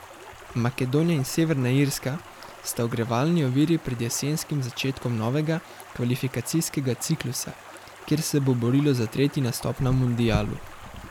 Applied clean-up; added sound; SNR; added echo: none; Stream; 19 dB; none.